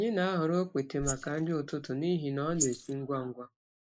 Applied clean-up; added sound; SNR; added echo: neural mask model Resemble Enhance denoiser.